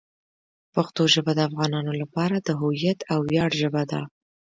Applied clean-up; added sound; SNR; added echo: none; none; none; none.